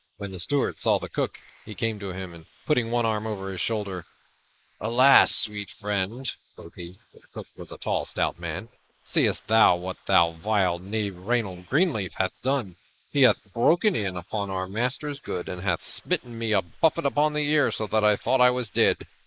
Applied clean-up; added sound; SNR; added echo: neural mask model Resemble Enhance denoiser.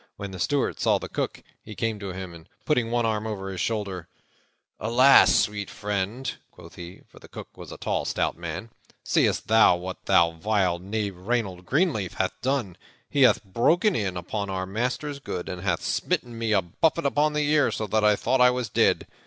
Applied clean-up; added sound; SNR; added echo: none; none; none; none.